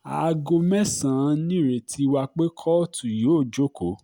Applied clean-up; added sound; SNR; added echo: none; none; none; none.